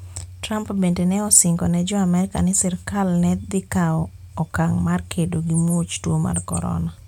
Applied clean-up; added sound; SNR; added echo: none; none; none; none.